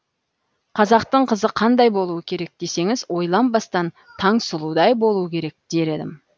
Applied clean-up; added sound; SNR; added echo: none; none; none; none.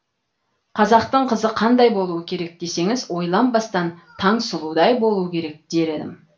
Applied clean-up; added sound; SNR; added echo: none; none; none; reverberation time 0.3 s.